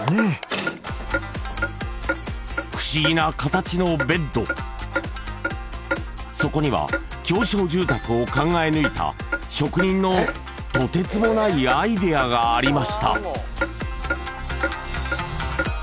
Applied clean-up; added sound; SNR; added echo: none; Clock; 8 dB; none.